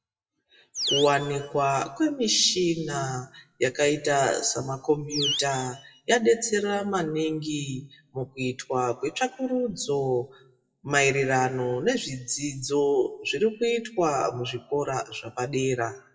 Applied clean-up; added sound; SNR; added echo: classical method WPE with log-MMSE.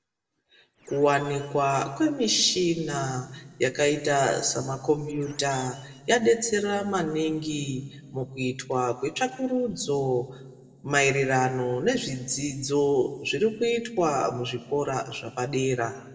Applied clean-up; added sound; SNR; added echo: neural separator model SepFormer DNS4.